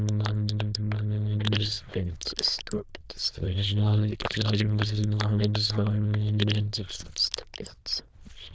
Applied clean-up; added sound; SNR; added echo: neural diffusion model UNIVERSE++.